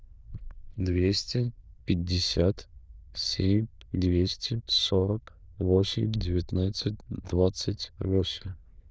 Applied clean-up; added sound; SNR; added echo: neural diffusion model UNIVERSE++.